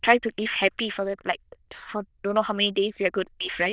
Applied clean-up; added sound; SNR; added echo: neural diffusion model UNIVERSE++.